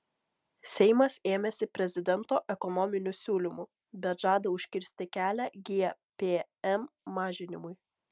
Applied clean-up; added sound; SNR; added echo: none; none; none; none.